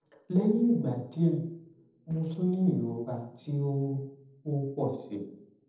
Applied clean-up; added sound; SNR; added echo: neural separator model SepFormer DNS4.